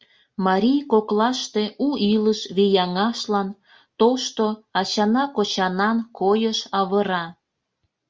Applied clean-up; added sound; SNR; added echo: none; none; none; none.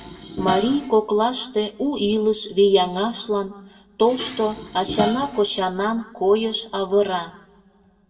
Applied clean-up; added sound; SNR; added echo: none; Dishes, pots, and pans; 13 dB; reverberation time 1.1 s.